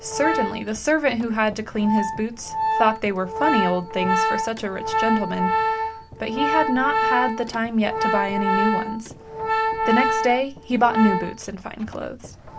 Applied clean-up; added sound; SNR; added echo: none; Organ; 1 dB; none.